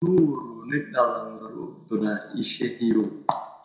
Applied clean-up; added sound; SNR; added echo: none; none; none; reverberation time 0.6 s.